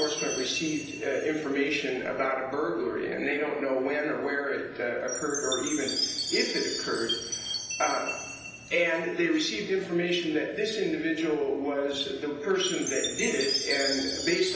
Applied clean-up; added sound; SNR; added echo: none; Chime; 8 dB; reverberation time 0.9 s.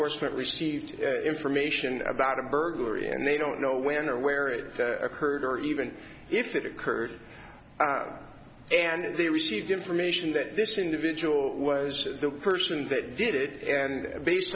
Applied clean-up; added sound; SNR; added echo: none; none; none; none.